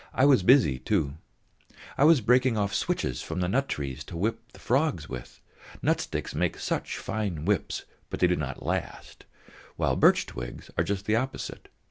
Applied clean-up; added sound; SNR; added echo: none; none; none; none.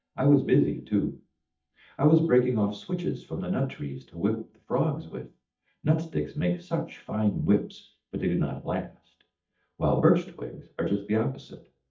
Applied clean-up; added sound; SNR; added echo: neural mask model DeepFilterNet 3.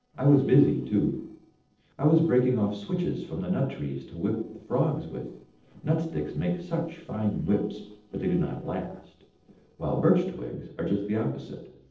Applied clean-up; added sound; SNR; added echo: neural separator model SepFormer DNS4.